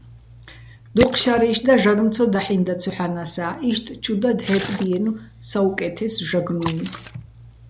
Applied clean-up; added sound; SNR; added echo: none; Splash, splatter; 14 dB; none.